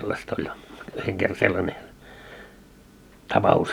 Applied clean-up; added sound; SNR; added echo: none; none; none; none.